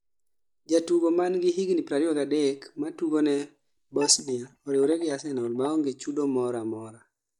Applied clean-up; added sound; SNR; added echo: neural mask model DeepFilterNet 3.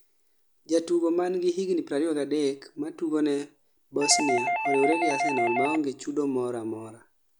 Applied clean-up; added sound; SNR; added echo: none; Doorbell; 1 dB; none.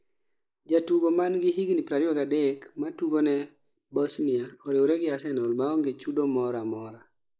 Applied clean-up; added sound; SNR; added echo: neural mask model Resemble Enhance denoiser.